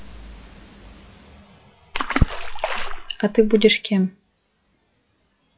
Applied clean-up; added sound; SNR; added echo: classical method log-MMSE.